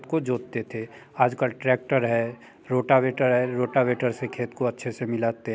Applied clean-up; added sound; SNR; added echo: none; none; none; none.